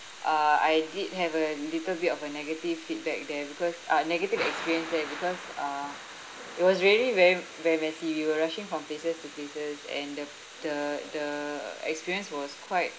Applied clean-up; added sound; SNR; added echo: none; Thunder / Rain; 15 dB; none.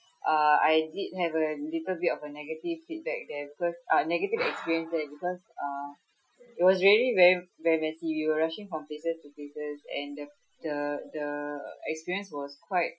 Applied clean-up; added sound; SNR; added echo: classical method Wiener filter.